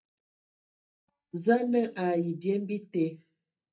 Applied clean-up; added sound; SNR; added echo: neural mask model DeepFilterNet 3.